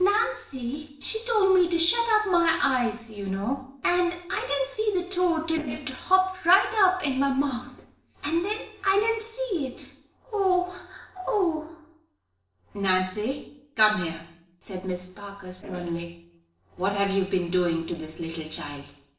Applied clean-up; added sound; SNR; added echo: neural separator model SepFormer DNS4.